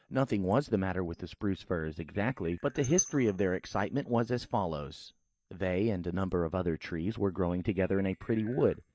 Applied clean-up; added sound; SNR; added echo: neural mask model DeepFilterNet 3.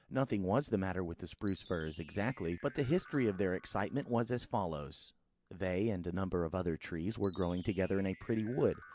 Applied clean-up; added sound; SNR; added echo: none; Chime; -3 dB; none.